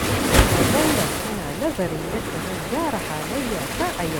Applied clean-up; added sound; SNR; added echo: none; Waves, surf; -4 dB; none.